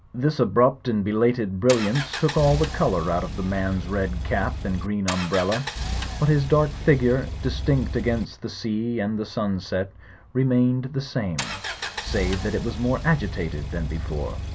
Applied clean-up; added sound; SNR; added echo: none; Engine; 6 dB; none.